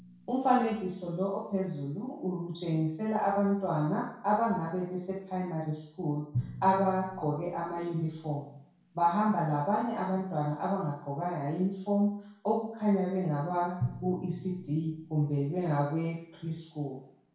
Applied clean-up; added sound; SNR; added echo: none; Drum; 16 dB; reverberation time 0.6 s.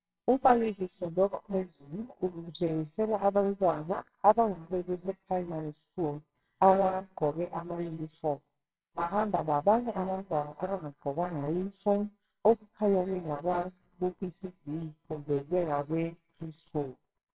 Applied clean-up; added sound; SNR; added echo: neural separator model SepFormer WHAMR!.